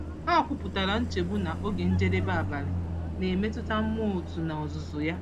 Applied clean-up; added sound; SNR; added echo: none; Car passing by; 2 dB; none.